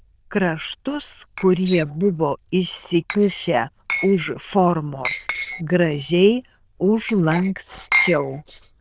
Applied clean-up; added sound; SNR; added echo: neural diffusion model UNIVERSE++.